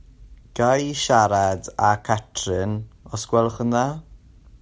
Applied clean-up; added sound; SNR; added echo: none; none; none; none.